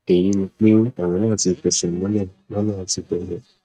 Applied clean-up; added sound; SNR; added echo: neural mask model DeepFilterNet 3.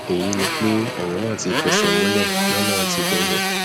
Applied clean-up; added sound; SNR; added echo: none; Motorcycle; -3 dB; none.